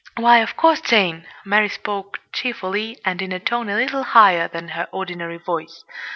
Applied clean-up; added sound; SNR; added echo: none; none; none; none.